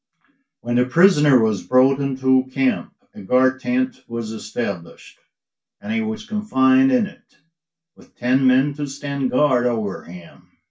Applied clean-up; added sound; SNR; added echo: none; none; none; reverberation time 0.2 s.